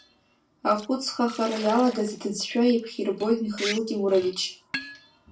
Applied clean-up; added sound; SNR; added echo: none; Liquid; 14 dB; reverberation time 0.3 s.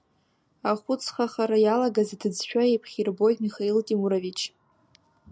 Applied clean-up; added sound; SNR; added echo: none; none; none; none.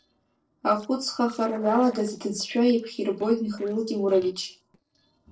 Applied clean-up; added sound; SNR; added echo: neural separator model SepFormer DNS4.